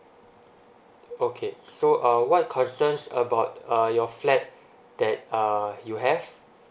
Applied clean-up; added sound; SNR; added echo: none; none; none; none.